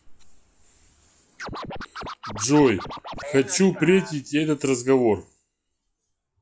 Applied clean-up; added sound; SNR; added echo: classical method log-MMSE.